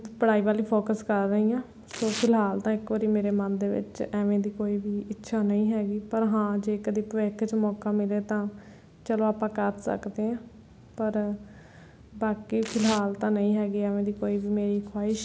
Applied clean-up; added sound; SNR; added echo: none; Tearing; 13 dB; none.